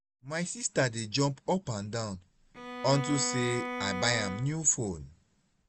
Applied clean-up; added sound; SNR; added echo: none; Bowed string instrument; 7 dB; none.